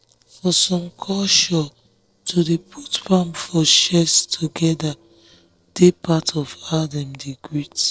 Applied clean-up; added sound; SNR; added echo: neural separator model SepFormer DNS4.